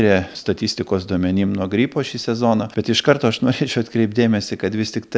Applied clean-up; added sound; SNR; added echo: none; none; none; none.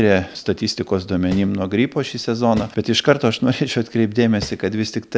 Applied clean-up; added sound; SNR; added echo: none; Tap; 16 dB; none.